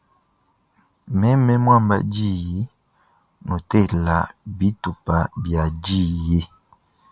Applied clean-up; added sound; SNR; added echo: none; none; none; none.